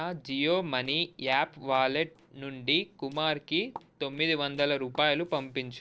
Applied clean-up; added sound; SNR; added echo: neural separator model SepFormer DNS4.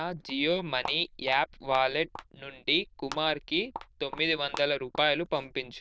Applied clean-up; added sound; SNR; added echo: neural diffusion model UNIVERSE++.